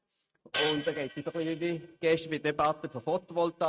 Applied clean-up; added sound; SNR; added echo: neural mask model RNNoise.